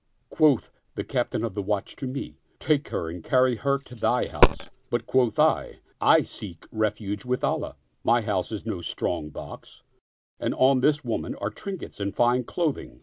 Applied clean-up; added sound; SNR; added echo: none; Coin (dropping); -2 dB; none.